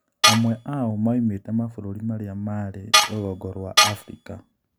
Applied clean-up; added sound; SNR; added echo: none; Tools; -5 dB; none.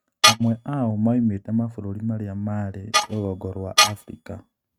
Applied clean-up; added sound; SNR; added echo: neural mask model RNNoise.